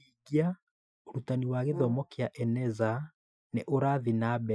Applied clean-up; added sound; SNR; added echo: classical method Wiener filter.